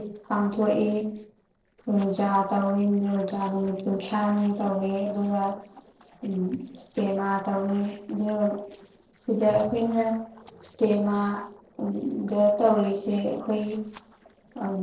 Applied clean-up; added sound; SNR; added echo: neural separator model SepFormer DNS4.